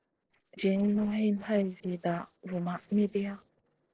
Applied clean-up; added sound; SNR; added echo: neural separator model SepFormer DNS4.